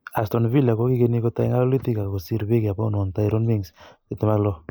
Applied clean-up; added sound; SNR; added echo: neural mask model Resemble Enhance denoiser.